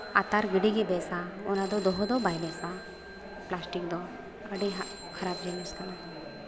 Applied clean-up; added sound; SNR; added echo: none; Telephone; 16 dB; none.